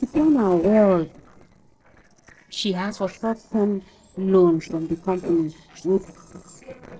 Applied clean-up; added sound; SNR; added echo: neural separator model SepFormer DNS4.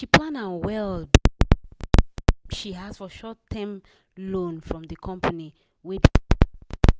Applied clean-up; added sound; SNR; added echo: none; none; none; none.